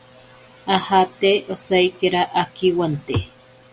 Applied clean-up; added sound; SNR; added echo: none; none; none; none.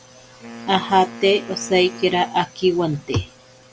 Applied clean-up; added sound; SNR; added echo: none; Wind instrument, woodwind instrument; 18 dB; none.